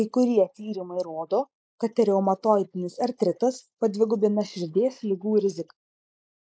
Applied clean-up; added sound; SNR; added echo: neural mask model Resemble Enhance denoiser.